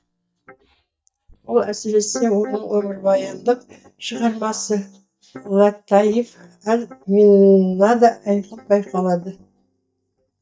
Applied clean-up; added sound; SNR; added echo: neural mask model DeepFilterNet 3.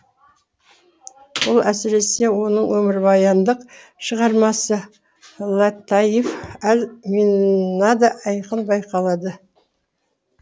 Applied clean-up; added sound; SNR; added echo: none; none; none; none.